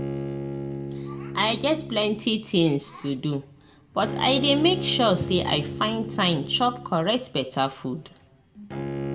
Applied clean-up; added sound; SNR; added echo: none; Bowed string instrument; 8 dB; reverberation time 0.4 s.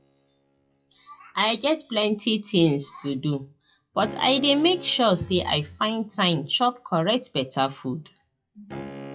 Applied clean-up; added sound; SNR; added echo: classical method WPE with log-MMSE.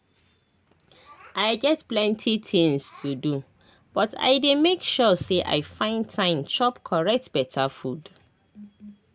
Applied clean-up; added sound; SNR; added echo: none; none; none; none.